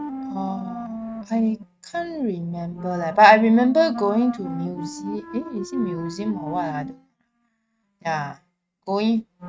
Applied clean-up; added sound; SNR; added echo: neural mask model RNNoise.